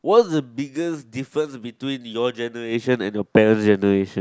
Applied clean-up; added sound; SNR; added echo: none; none; none; none.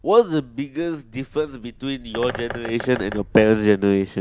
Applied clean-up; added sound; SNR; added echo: none; Bird; 16 dB; none.